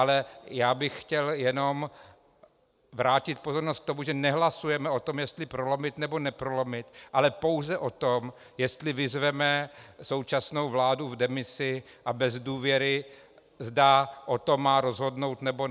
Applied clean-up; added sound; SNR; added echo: none; none; none; none.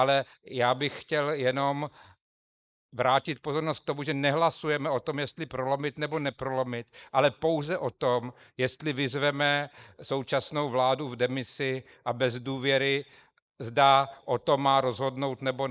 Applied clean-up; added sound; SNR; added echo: neural mask model Resemble Enhance denoiser.